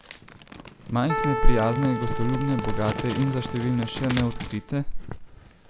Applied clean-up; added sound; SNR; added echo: none; Crumpling, crinkling + Keyboard (musical); 8 dB; none.